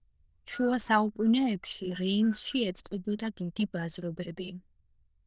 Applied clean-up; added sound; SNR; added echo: neural diffusion model UNIVERSE++.